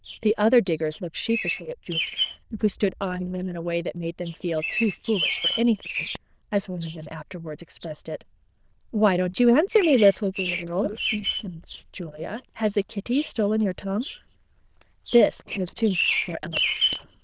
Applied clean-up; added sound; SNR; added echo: neural diffusion model UNIVERSE++.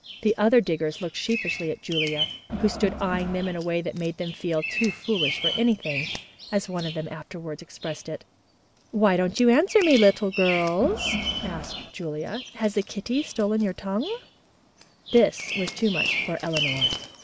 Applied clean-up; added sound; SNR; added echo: none; Bird vocalization, bird call, bird song + Crowd; 7 dB; none.